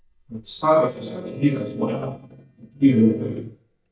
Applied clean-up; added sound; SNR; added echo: neural mask model DeepFilterNet 3.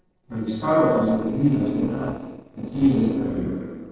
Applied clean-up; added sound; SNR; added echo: neural separator model SepFormer DNS4.